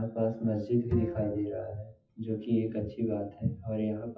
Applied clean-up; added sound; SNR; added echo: classical method WPE with log-MMSE.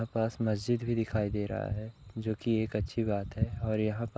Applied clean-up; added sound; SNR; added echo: none; none; none; none.